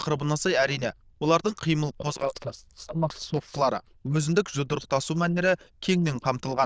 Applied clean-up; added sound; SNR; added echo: neural diffusion model UNIVERSE++.